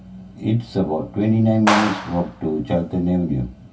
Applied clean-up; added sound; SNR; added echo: none; Clapping; 4 dB; reverberation time 0.1 s.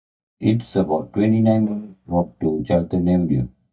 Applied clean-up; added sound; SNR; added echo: neural mask model DeepFilterNet 3.